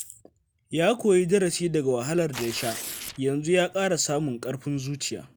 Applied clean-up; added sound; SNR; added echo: none; Tearing; 12 dB; none.